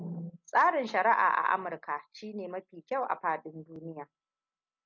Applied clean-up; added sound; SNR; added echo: none; none; none; none.